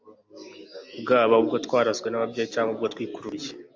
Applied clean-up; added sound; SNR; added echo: none; none; none; none.